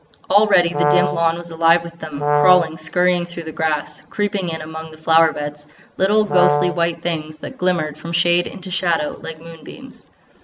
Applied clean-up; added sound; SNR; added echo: none; Brass instrument; 1 dB; none.